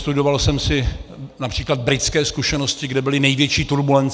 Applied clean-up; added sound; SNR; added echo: none; none; none; none.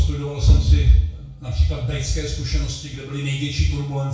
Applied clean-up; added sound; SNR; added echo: none; Bowed string instrument; 17 dB; reverberation time 0.6 s.